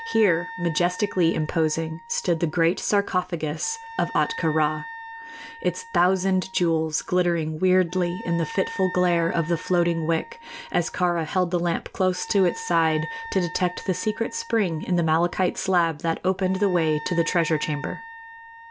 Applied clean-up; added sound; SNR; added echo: none; Wind instrument, woodwind instrument; 15 dB; none.